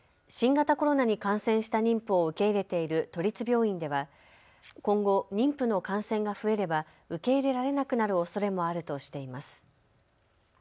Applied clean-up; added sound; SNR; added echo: none; none; none; none.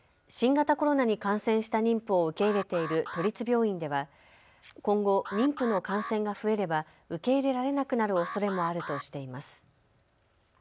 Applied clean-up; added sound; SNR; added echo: none; Alarm; 13 dB; none.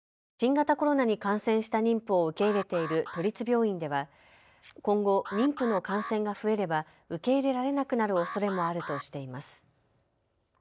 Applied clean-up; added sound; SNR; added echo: neural mask model DeepFilterNet 3.